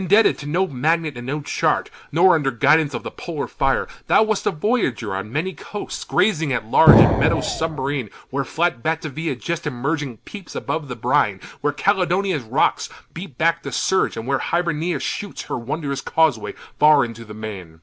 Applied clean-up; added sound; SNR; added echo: none; Explosion; -3 dB; none.